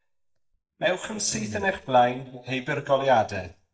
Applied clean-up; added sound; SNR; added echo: neural mask model DeepFilterNet 3.